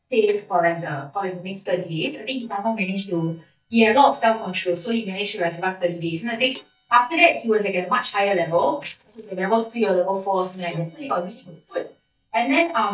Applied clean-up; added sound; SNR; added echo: neural mask model DeepFilterNet 3.